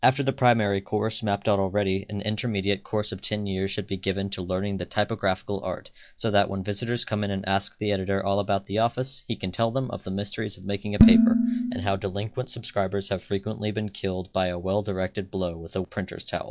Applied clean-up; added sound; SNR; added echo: classical method log-MMSE.